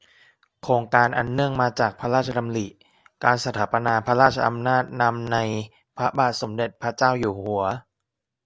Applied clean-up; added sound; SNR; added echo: none; none; none; none.